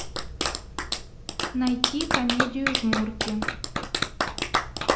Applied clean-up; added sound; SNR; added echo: none; Clapping; -2 dB; none.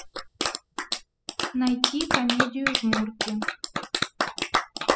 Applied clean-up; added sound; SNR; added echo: classical method spectral subtraction.